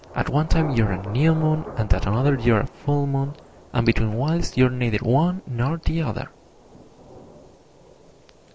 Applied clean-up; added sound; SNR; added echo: none; Thunder / Rain; 17 dB; none.